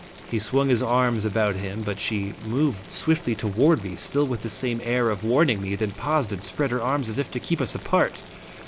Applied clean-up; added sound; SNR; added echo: none; Boiling; 18 dB; none.